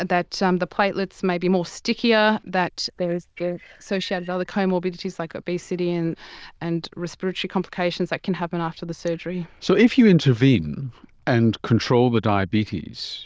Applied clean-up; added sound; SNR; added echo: neural diffusion model UNIVERSE++.